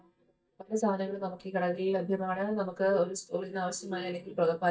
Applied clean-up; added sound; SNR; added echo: neural mask model DeepFilterNet 3.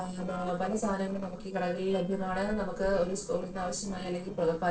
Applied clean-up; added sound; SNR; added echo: neural separator model SepFormer DNS4.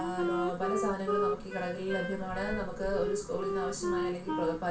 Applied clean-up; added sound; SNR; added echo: none; Wind instrument, woodwind instrument; 0 dB; reverberation time 0.3 s.